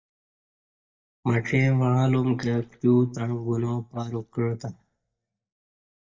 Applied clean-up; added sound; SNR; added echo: neural mask model DeepFilterNet 3.